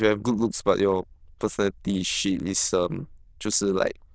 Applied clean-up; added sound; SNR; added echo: neural diffusion model UNIVERSE++.